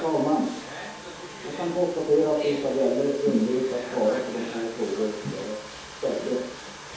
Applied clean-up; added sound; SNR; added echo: none; Domestic sounds, home sounds; 13 dB; reverberation time 0.7 s.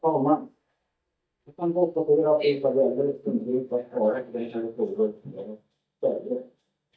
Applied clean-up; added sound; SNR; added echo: neural mask model DeepFilterNet 3.